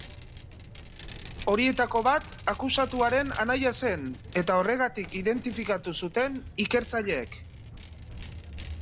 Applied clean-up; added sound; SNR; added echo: none; Vehicle; 14 dB; none.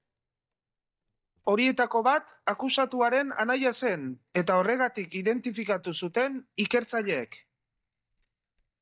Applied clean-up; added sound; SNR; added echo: neural mask model DeepFilterNet 3.